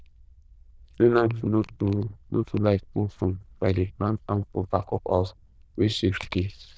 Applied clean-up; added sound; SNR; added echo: neural diffusion model UNIVERSE++.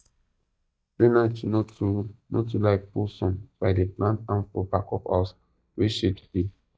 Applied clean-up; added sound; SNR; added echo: neural mask model DeepFilterNet 3.